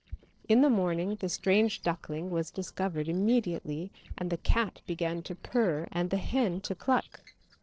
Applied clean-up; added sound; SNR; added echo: neural separator model SepFormer DNS4.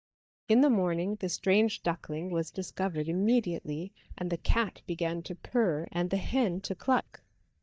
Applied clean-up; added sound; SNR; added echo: neural mask model DeepFilterNet 3.